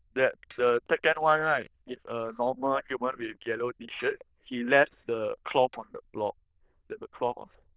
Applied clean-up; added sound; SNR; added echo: neural diffusion model UNIVERSE++.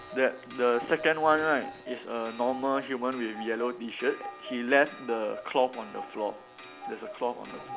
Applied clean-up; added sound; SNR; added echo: none; Clock; 14 dB; none.